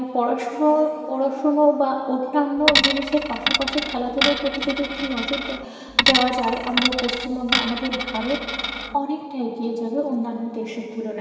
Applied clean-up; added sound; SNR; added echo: none; Coin (dropping); 1 dB; reverberation time 2.7 s.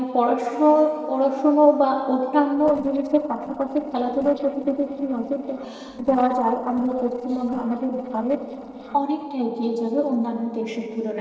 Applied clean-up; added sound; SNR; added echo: neural separator model SepFormer DNS4.